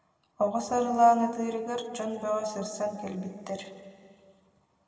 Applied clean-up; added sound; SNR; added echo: none; none; none; reverberation time 1.9 s.